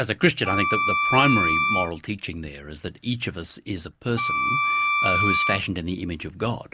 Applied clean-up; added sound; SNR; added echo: none; Wind instrument, woodwind instrument; -2 dB; none.